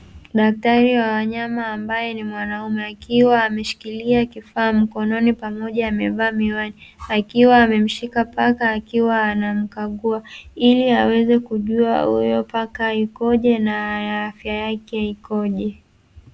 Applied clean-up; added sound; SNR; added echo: none; none; none; none.